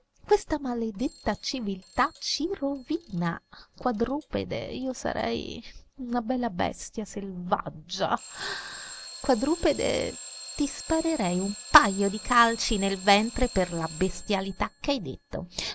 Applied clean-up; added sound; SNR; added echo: none; Alarm / Clock; 16 dB; none.